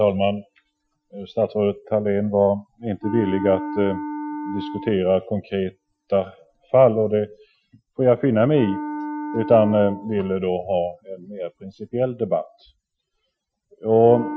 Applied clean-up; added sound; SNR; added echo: classical method Wiener filter.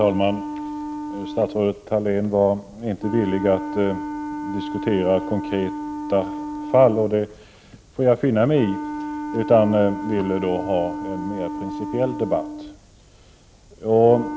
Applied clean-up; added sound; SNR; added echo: none; Wind instrument, woodwind instrument; 9 dB; none.